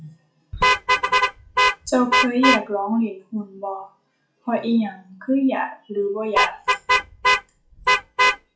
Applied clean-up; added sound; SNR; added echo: classical method WPE with log-MMSE.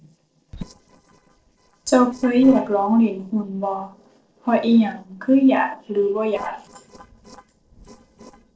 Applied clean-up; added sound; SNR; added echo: neural separator model SepFormer DNS4.